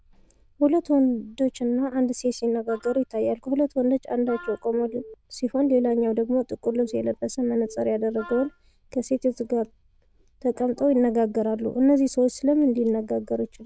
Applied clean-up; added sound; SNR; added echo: neural diffusion model UNIVERSE++.